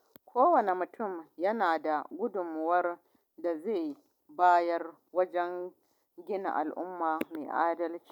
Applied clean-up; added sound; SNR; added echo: none; none; none; none.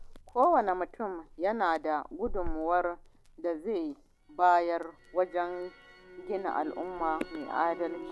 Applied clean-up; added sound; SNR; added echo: none; Crackle; 13 dB; none.